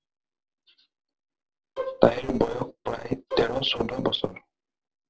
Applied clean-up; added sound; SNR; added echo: neural separator model SepFormer DNS4.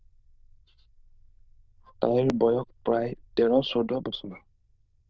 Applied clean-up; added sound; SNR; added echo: neural diffusion model UNIVERSE++.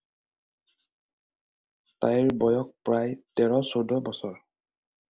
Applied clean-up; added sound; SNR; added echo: none; none; none; none.